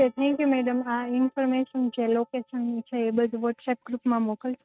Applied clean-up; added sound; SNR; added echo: neural mask model RNNoise.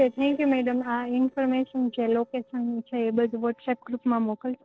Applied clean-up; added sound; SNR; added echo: neural separator model SepFormer DNS4.